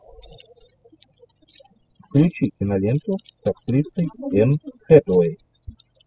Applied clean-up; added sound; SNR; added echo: classical method spectral subtraction.